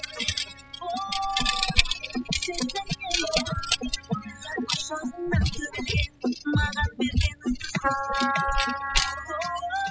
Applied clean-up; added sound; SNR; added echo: classical method spectral subtraction.